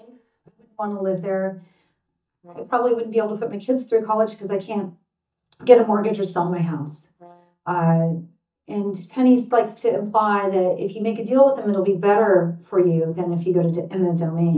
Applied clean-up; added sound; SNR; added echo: neural mask model DeepFilterNet 3.